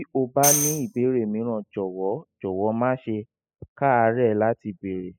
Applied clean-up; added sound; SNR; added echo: classical method spectral subtraction.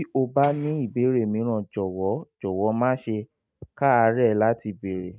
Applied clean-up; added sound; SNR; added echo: neural mask model RNNoise.